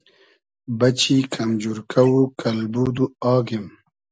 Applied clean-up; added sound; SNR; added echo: none; none; none; none.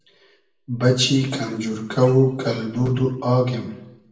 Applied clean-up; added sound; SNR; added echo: none; none; none; reverberation time 0.7 s.